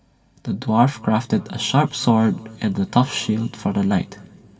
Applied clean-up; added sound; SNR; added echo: none; none; none; reverberation time 2.0 s.